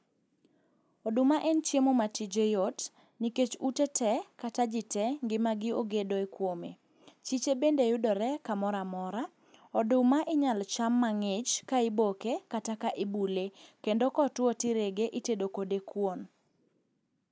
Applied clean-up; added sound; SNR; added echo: none; none; none; none.